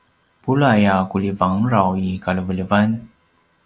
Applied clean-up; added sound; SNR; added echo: none; none; none; none.